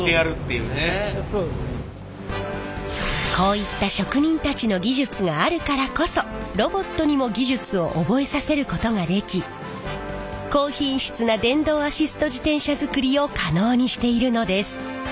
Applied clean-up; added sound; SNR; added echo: none; none; none; none.